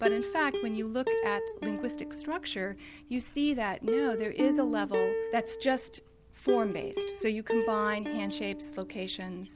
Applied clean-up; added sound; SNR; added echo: none; Plucked string instrument; 0 dB; none.